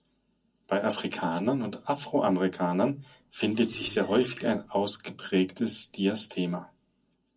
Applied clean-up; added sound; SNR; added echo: none; Burping, eructation; 17 dB; reverberation time 0.4 s.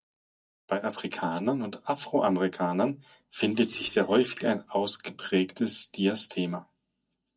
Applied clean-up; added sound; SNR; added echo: neural mask model DeepFilterNet 3.